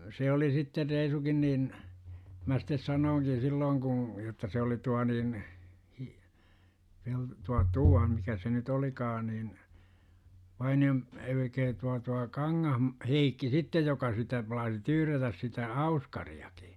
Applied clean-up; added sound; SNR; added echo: none; none; none; none.